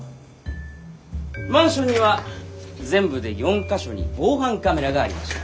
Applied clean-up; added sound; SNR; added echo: none; none; none; none.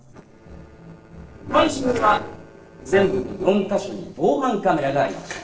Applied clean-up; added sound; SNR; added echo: neural separator model SepFormer DNS4.